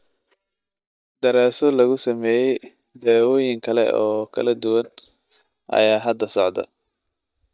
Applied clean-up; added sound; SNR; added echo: neural mask model DeepFilterNet 3.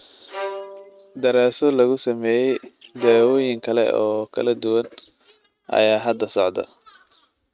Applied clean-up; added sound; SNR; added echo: neural mask model RNNoise.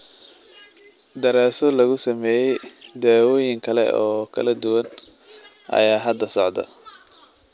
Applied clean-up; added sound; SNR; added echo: none; none; none; none.